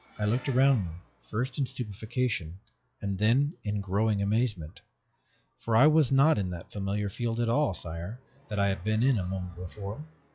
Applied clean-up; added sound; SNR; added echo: classical method log-MMSE.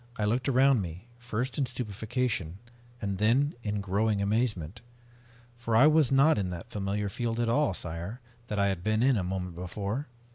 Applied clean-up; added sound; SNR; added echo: none; none; none; none.